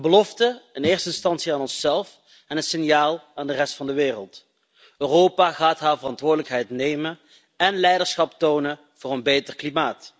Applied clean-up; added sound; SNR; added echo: none; none; none; none.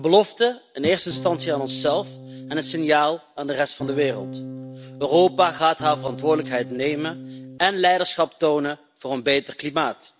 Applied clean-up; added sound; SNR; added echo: none; Electric guitar / Strum; 13 dB; none.